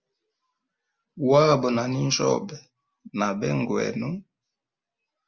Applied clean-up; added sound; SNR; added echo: none; none; none; none.